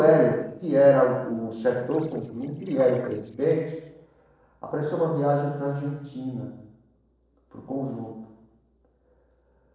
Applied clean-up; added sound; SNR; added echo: neural separator model SepFormer DNS4.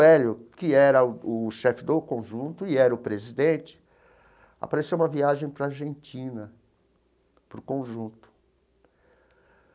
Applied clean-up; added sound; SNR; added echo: none; none; none; none.